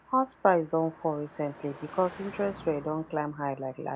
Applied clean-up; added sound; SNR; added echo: none; Car passing by; 19 dB; none.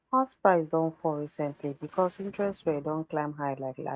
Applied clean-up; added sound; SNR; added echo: neural mask model RNNoise.